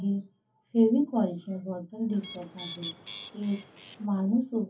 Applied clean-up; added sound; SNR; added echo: none; Bird; 14 dB; reverberation time 0.3 s.